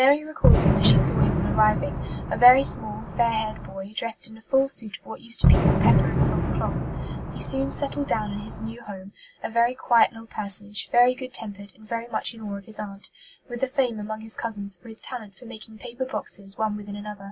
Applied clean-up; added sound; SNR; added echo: none; Fireworks; -3 dB; none.